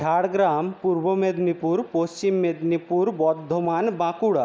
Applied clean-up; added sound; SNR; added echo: none; none; none; none.